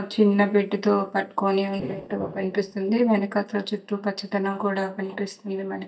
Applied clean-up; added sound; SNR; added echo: neural mask model DeepFilterNet 3.